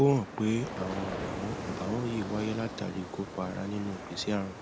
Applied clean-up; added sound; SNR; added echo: none; Ocean; 8 dB; none.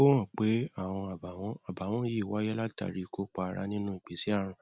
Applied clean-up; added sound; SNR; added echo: none; none; none; none.